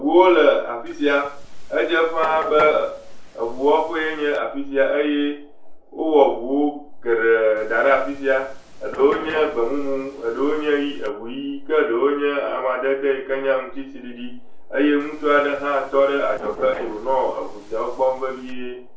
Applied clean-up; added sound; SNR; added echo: neural separator model SepFormer DNS4.